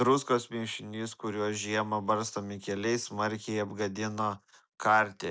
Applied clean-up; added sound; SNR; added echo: none; none; none; none.